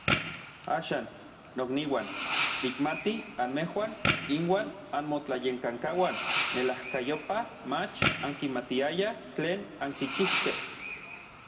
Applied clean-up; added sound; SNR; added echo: none; Fireworks; 3 dB; reverberation time 1.7 s.